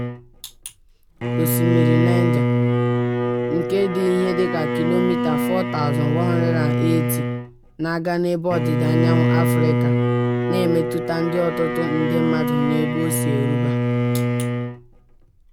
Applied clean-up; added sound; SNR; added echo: none; Bowed string instrument; -3 dB; none.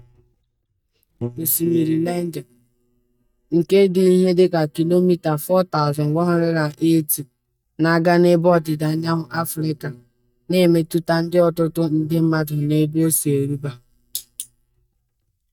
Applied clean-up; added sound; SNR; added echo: neural mask model DeepFilterNet 3.